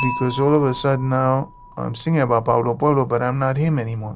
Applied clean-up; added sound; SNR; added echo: none; Dishes, pots, and pans / Chink, clink; 15 dB; none.